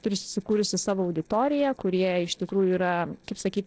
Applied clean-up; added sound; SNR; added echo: neural separator model SepFormer DNS4.